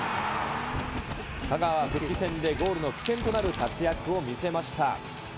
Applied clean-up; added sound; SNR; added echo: none; Wind + Rattle / Keys jangling; 6 dB; none.